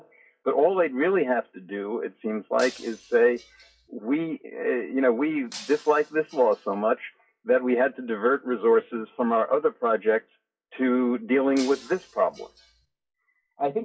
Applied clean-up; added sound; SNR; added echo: classical method WPE with log-MMSE.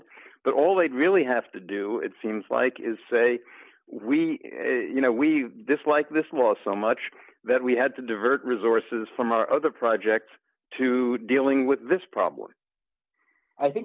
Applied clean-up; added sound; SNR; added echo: none; none; none; none.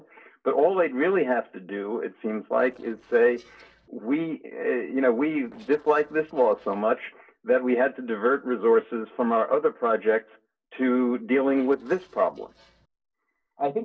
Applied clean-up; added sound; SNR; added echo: neural separator model SepFormer DNS4.